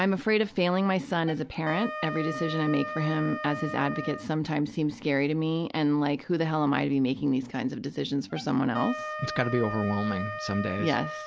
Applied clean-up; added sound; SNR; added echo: none; Wind instrument, woodwind instrument; 11 dB; none.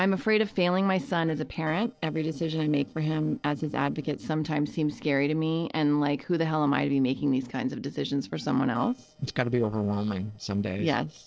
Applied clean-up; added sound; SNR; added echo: neural separator model SepFormer DNS4.